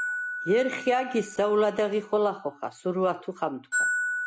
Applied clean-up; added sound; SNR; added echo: none; Glockenspiel; 6 dB; none.